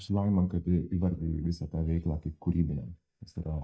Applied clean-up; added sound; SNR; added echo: neural mask model DeepFilterNet 3.